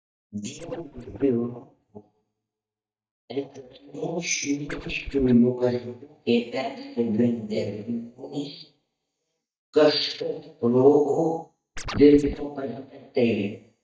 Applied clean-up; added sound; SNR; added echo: neural mask model DeepFilterNet 3.